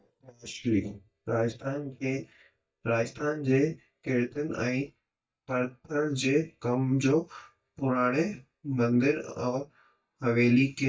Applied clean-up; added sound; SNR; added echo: neural mask model DeepFilterNet 3.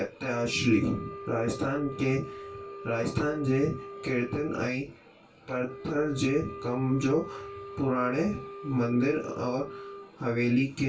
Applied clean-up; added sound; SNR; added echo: none; Wind instrument, woodwind instrument; 13 dB; reverberation time 0.2 s.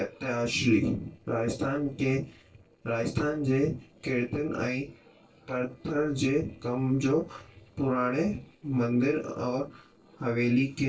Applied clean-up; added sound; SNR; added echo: neural separator model SepFormer DNS4.